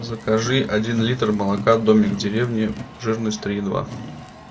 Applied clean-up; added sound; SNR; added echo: none; Car; 14 dB; none.